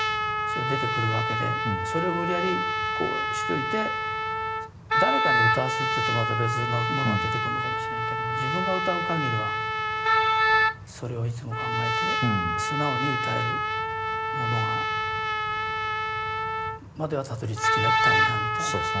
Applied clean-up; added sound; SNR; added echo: none; Wind instrument, woodwind instrument + Trumpet; -5 dB; none.